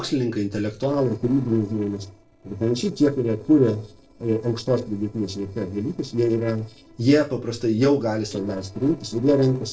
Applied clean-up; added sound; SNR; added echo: neural separator model SepFormer DNS4.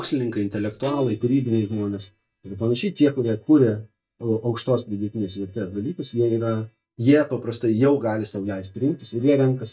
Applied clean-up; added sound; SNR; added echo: neural mask model DeepFilterNet 3.